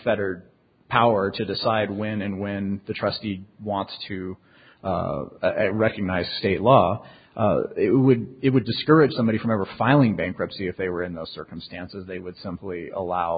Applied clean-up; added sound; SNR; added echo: none; none; none; none.